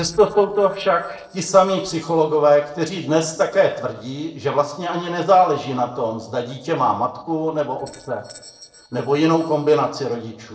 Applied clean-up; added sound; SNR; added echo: neural separator model SepFormer DNS4.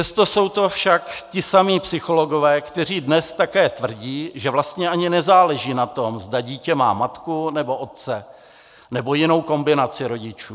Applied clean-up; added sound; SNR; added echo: none; none; none; none.